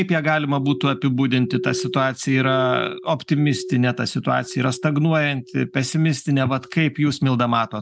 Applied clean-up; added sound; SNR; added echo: neural mask model RNNoise.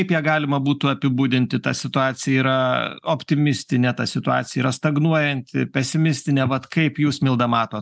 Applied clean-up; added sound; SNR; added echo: none; none; none; none.